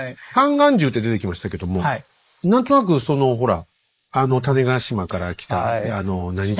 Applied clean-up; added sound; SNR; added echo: neural mask model Resemble Enhance denoiser.